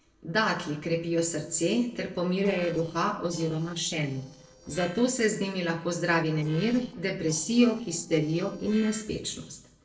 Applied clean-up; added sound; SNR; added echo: neural separator model SepFormer DNS4.